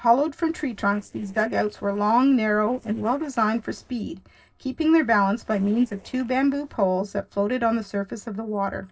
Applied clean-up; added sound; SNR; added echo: neural separator model SepFormer DNS4.